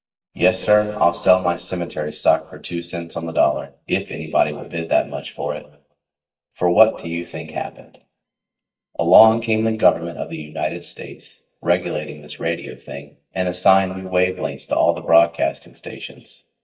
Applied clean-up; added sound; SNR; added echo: neural mask model DeepFilterNet 3.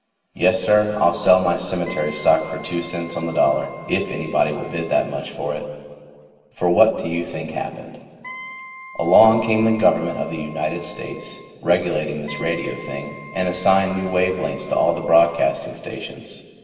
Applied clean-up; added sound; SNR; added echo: none; Wind instrument, woodwind instrument; 18 dB; reverberation time 2.1 s.